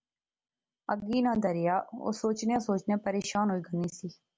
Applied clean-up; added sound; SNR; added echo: none; none; none; none.